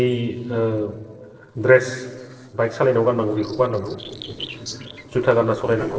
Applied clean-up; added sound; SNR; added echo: neural separator model SepFormer DNS4.